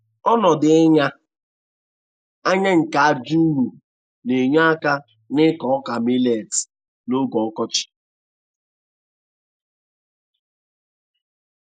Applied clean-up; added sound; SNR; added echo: neural mask model Resemble Enhance denoiser.